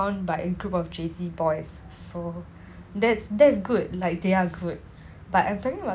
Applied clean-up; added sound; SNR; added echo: none; none; none; none.